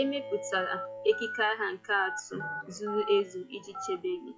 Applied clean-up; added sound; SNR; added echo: classical method log-MMSE.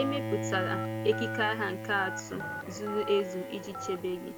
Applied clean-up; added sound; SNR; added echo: none; Telephone + Bowed string instrument; 4 dB; none.